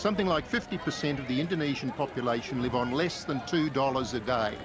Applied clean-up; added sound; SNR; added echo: none; Crowd; 12 dB; none.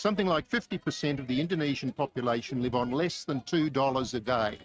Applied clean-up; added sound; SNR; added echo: neural mask model RNNoise.